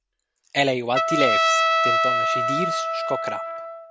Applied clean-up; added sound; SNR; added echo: none; Trumpet; -5 dB; none.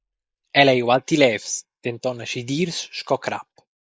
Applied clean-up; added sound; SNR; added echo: neural mask model Resemble Enhance denoiser.